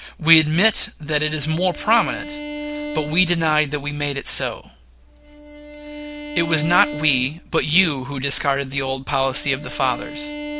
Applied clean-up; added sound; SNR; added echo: none; Bowed string instrument; 12 dB; none.